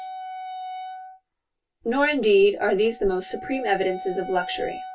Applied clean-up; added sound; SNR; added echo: none; Wind instrument, woodwind instrument; 12 dB; reverberation time 0.1 s.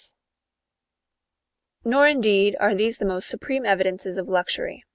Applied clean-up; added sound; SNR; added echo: none; none; none; none.